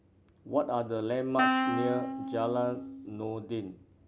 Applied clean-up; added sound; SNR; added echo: none; Wind instrument, woodwind instrument; 0 dB; none.